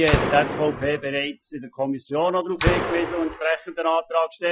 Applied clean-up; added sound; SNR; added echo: classical method Wiener filter.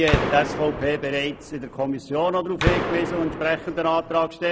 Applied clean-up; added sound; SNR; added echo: none; Gunshot, gunfire; 4 dB; none.